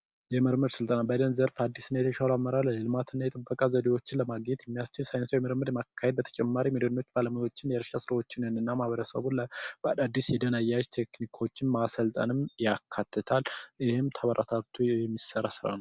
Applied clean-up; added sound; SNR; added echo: none; none; none; none.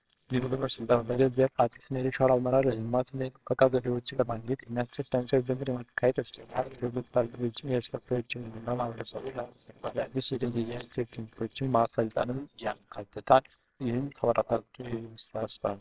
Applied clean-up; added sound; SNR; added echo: neural separator model SepFormer WHAMR!.